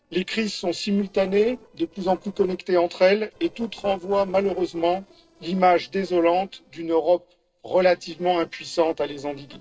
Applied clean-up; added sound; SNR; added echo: neural separator model SepFormer DNS4.